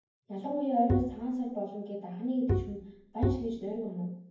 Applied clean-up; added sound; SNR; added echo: none; Bowed string instrument; 0 dB; reverberation time 0.9 s.